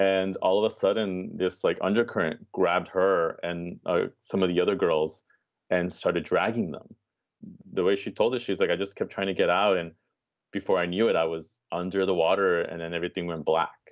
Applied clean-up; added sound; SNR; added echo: none; none; none; none.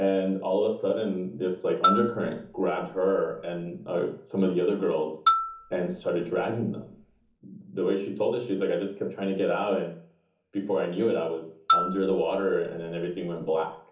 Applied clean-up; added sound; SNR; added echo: none; Marimba, xylophone; 1 dB; reverberation time 1.2 s.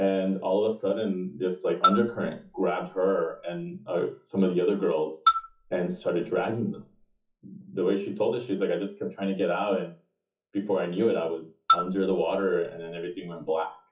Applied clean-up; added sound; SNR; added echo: classical method WPE with log-MMSE.